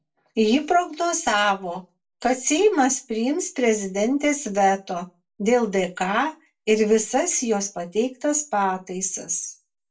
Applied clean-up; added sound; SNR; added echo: none; none; none; reverberation time 0.2 s.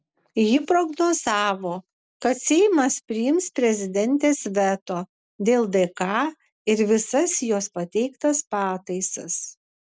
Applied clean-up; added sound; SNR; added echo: none; none; none; none.